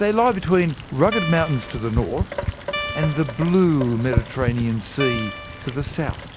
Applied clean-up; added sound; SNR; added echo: none; Guitar + Rain; 7 dB; none.